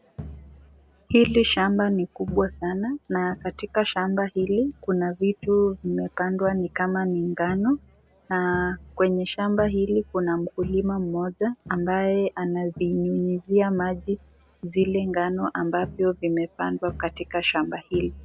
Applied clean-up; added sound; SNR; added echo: none; Crowd; 18 dB; none.